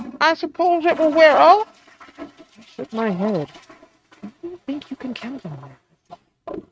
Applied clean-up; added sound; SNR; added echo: neural mask model RNNoise.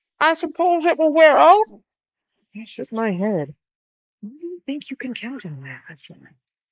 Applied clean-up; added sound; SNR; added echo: neural mask model Resemble Enhance denoiser.